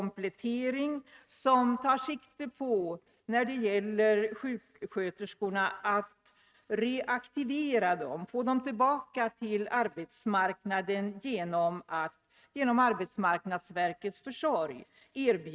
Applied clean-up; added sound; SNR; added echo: neural mask model RNNoise.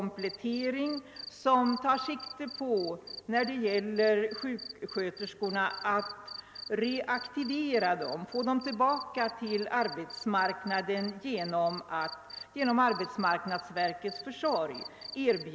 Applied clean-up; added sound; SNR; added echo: none; Cricket; 15 dB; none.